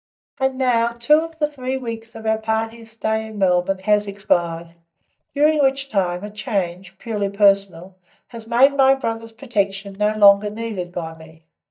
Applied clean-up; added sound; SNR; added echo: neural mask model DeepFilterNet 3.